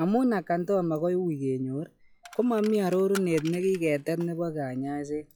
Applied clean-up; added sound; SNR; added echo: classical method log-MMSE.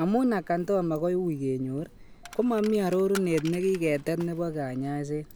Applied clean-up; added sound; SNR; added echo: none; Coin (dropping); 20 dB; none.